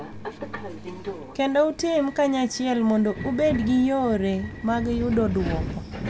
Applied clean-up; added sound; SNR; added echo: none; Subway, metro, underground; 10 dB; none.